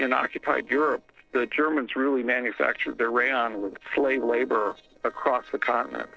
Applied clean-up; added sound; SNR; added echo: neural separator model SepFormer DNS4.